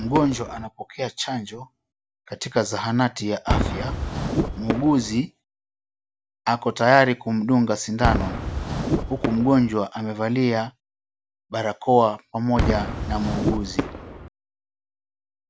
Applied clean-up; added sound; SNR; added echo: none; Whoosh, swoosh, swish / Fireworks; 6 dB; none.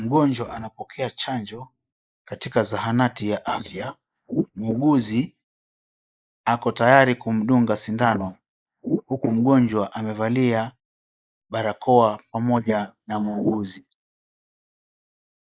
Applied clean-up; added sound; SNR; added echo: neural mask model Resemble Enhance denoiser.